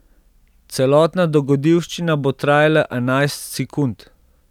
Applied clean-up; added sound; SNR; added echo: none; none; none; none.